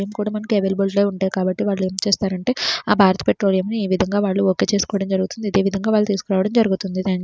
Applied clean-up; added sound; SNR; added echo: none; none; none; none.